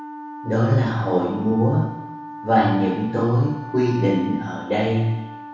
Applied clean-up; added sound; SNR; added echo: none; Wind instrument, woodwind instrument; 15 dB; reverberation time 1.0 s.